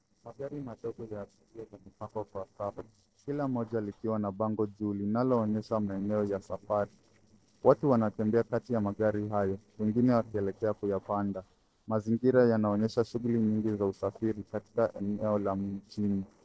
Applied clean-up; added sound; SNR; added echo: neural separator model SepFormer DNS4.